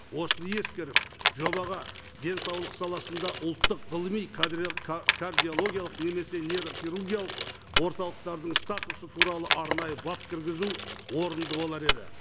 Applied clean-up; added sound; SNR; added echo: none; Keys jangling; -3 dB; none.